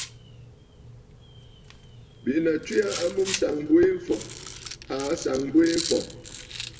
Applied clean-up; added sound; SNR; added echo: none; Rattle; 12 dB; reverberation time 1.2 s.